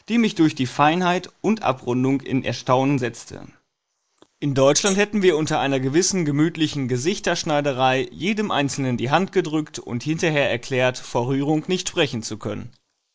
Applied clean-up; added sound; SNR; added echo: neural mask model Resemble Enhance denoiser.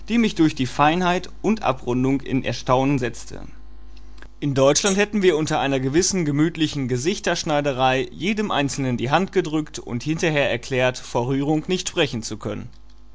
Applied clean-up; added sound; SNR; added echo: none; Hi-hat; 9 dB; none.